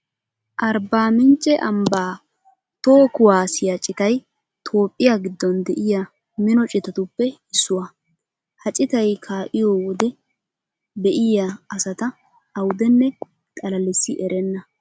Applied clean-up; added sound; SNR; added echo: none; none; none; none.